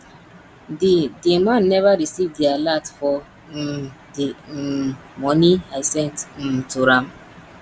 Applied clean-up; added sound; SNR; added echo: none; none; none; none.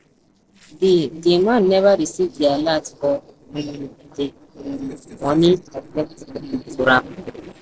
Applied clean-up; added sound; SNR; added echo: neural separator model SepFormer DNS4.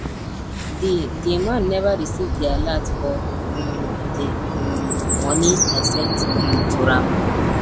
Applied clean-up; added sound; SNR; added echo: none; Chirp, tweet; -3 dB; none.